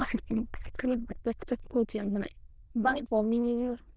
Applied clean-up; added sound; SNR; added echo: neural diffusion model UNIVERSE++.